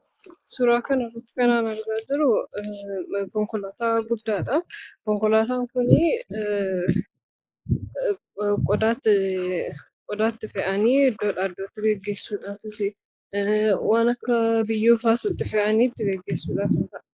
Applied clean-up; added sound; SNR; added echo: neural mask model Resemble Enhance denoiser.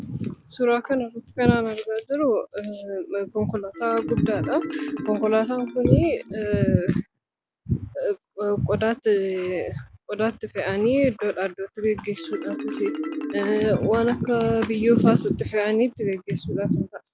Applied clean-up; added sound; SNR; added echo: none; Marimba, xylophone; 13 dB; none.